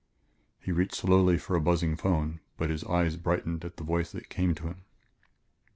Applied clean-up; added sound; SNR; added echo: none; none; none; none.